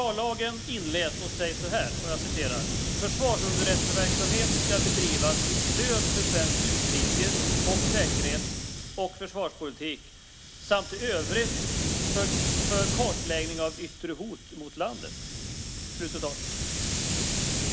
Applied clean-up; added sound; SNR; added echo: none; Hiss; -4 dB; none.